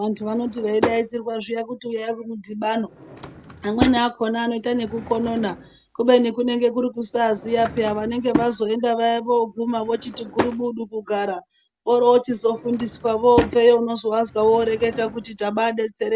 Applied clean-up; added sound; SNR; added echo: none; Drawer open or close / Wood; 11 dB; none.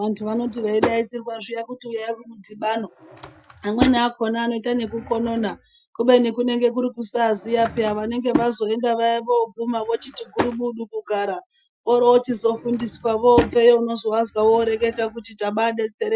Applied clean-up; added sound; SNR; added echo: classical method Wiener filter.